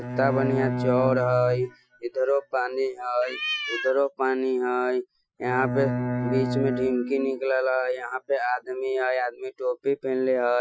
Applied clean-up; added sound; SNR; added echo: classical method Wiener filter.